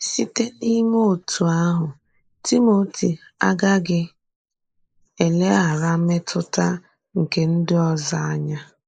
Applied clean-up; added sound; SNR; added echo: neural mask model Resemble Enhance denoiser.